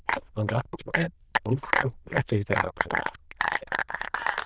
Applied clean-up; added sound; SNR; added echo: neural diffusion model UNIVERSE++.